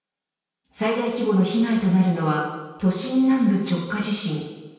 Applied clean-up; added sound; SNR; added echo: none; none; none; reverberation time 1.2 s.